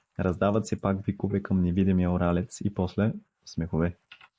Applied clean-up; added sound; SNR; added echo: neural mask model Resemble Enhance denoiser.